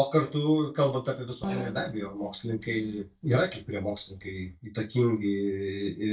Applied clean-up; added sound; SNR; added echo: neural mask model DeepFilterNet 3.